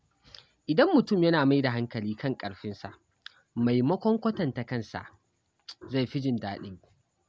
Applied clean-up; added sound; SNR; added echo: none; none; none; none.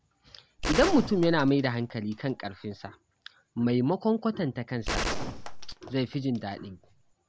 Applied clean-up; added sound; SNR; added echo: none; Gunshot, gunfire; 6 dB; none.